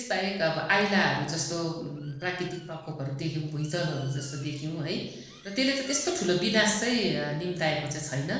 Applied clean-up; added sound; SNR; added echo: neural separator model SepFormer DNS4.